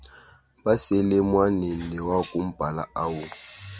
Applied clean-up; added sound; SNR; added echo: none; none; none; none.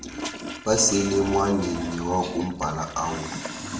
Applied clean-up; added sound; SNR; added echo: none; Toilet flush; 9 dB; reverberation time 0.7 s.